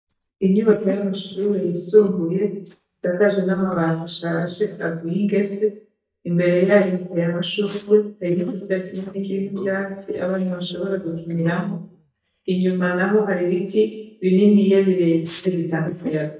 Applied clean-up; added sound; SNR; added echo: neural mask model DeepFilterNet 3.